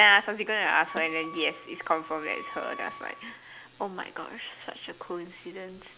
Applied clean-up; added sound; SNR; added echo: none; Wind instrument, woodwind instrument + Water / Splash, splatter; 14 dB; none.